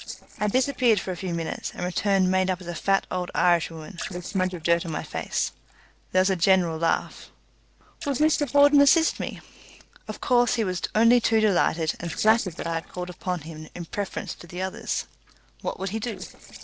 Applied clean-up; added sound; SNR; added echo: neural separator model SepFormer DNS4.